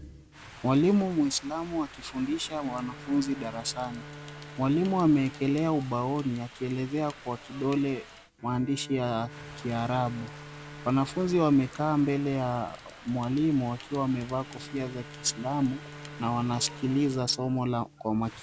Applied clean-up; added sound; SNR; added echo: none; Bowed string instrument + Rain; 16 dB; none.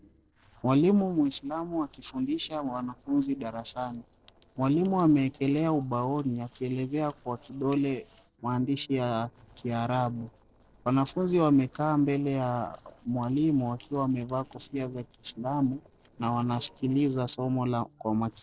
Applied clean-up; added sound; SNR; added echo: neural separator model SepFormer DNS4.